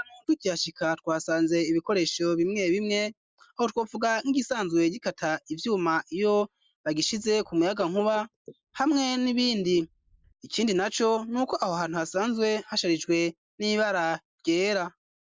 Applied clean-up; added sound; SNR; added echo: neural mask model Resemble Enhance denoiser.